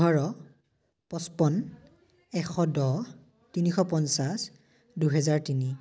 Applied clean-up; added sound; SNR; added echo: none; none; none; none.